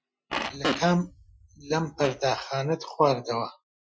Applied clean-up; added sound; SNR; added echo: classical method Wiener filter.